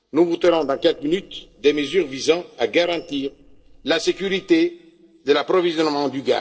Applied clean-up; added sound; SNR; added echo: neural separator model SepFormer DNS4.